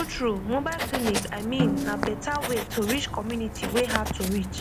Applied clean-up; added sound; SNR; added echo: none; Snare drum + Writing; 2 dB; none.